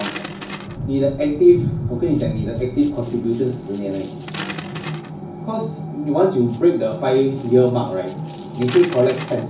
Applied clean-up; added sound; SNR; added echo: none; Coin (dropping); 18 dB; reverberation time 0.4 s.